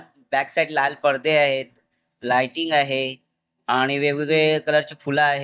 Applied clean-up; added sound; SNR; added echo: neural mask model DeepFilterNet 3.